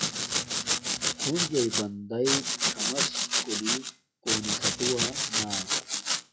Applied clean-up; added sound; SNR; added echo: classical method log-MMSE.